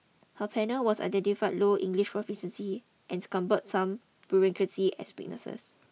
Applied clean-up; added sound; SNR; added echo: none; none; none; none.